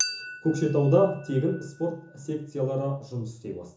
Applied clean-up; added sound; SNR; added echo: none; Chink, clink; 13 dB; reverberation time 0.7 s.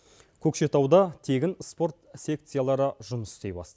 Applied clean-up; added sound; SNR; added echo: none; none; none; none.